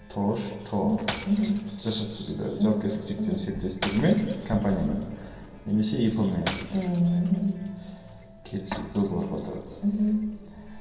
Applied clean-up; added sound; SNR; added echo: none; Shatter / Crushing; 14 dB; reverberation time 2.8 s.